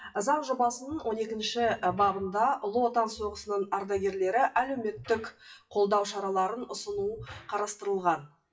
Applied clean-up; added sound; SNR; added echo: classical method WPE with log-MMSE.